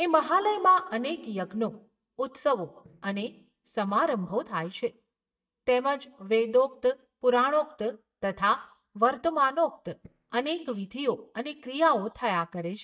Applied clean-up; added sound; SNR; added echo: neural mask model DeepFilterNet 3.